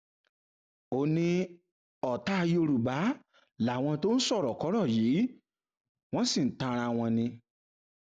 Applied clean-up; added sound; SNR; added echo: none; none; none; none.